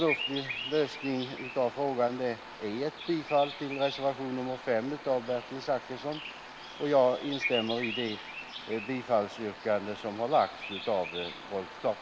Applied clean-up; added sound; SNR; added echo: none; Bird vocalization, bird call, bird song; 10 dB; none.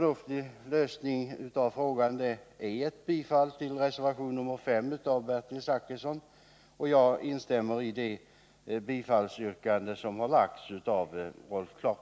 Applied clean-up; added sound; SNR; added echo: none; none; none; none.